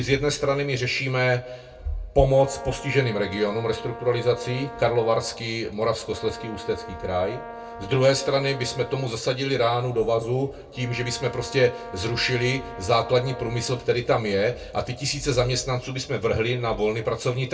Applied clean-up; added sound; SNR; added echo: none; Brass instrument; 15 dB; reverberation time 0.2 s.